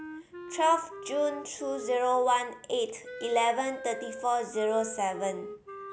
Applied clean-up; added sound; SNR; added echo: none; Wind instrument, woodwind instrument; 13 dB; none.